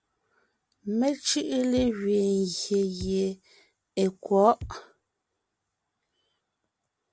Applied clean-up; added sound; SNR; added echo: none; Bass drum; 14 dB; none.